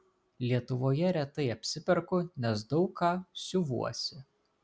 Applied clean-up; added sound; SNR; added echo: none; none; none; none.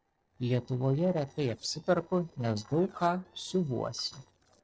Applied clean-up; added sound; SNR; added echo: neural separator model SepFormer DNS4.